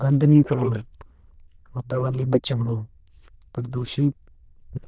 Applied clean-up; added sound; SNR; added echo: neural diffusion model UNIVERSE++.